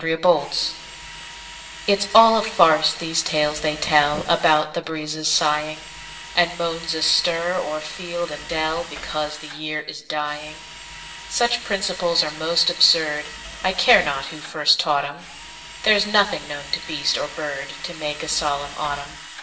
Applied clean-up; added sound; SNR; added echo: none; Drill; 15 dB; reverberation time 0.8 s.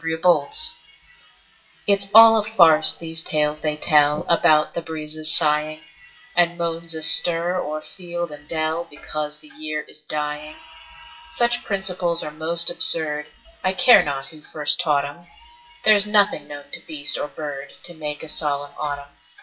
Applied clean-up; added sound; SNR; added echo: classical method WPE with log-MMSE.